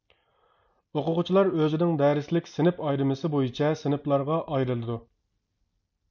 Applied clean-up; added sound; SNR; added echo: none; none; none; none.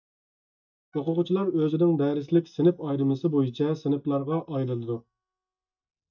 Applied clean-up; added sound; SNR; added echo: neural mask model DeepFilterNet 3.